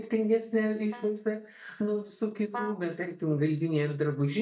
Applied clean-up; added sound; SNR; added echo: neural mask model DeepFilterNet 3.